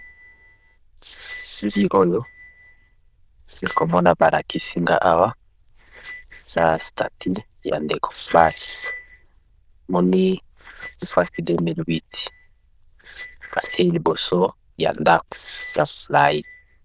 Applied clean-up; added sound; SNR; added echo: neural diffusion model UNIVERSE++.